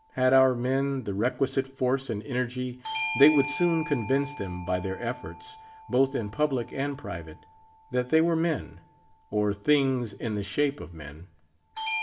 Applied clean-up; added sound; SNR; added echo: none; Bell / Doorbell; 13 dB; reverberation time 0.5 s.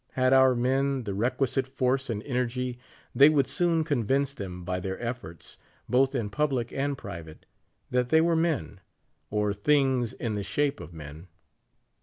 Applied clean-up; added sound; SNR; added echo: none; none; none; none.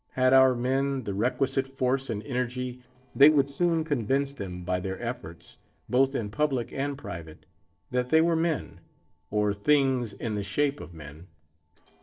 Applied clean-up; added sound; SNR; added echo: neural separator model SepFormer DNS4.